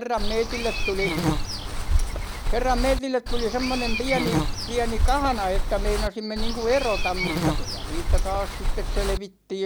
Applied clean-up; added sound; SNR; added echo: none; Walk, footsteps / Insect; -3 dB; none.